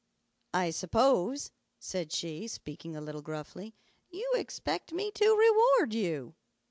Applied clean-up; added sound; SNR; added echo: none; none; none; none.